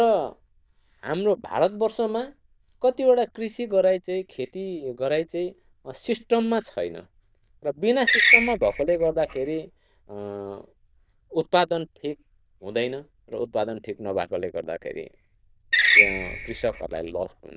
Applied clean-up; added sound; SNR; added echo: neural diffusion model UNIVERSE++.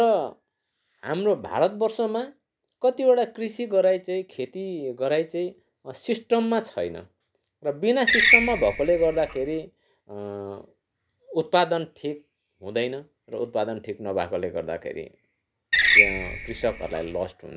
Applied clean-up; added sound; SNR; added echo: none; Screech; -4 dB; none.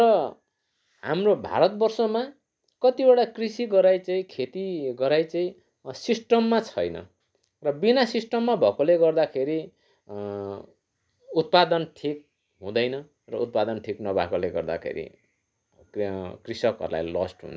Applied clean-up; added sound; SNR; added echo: none; none; none; none.